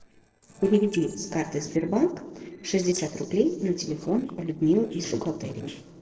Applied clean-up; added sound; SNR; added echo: neural separator model SepFormer DNS4.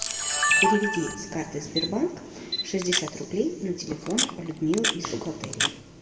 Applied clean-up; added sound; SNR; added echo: none; Camera; 0 dB; reverberation time 2.1 s.